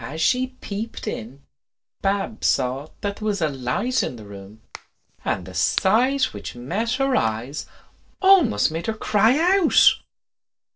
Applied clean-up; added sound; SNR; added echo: neural separator model SepFormer DNS4.